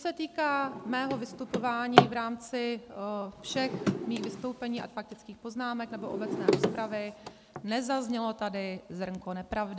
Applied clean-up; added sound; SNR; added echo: none; Drawer open or close; 0 dB; none.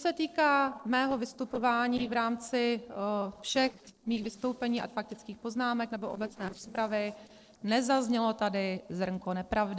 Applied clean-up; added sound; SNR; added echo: neural separator model SepFormer DNS4.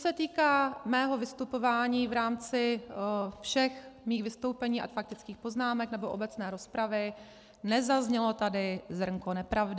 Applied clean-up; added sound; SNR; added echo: none; none; none; none.